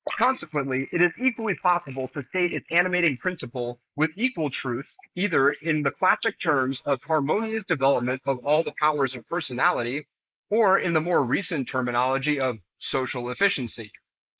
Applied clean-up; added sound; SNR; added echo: neural mask model Resemble Enhance denoiser.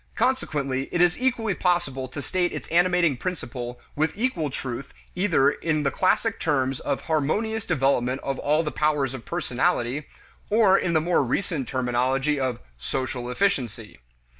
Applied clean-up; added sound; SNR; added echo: none; none; none; none.